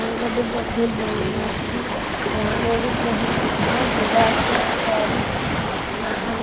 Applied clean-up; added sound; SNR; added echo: none; Waves, surf; -2 dB; none.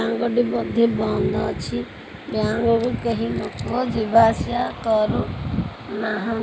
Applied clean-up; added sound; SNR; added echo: none; none; none; none.